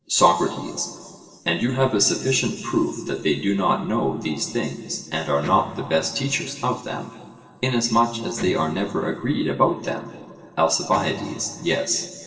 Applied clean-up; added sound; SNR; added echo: neural separator model SepFormer DNS4.